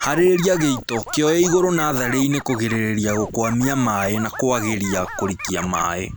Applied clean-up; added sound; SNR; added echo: none; Scratching (performance technique); 13 dB; none.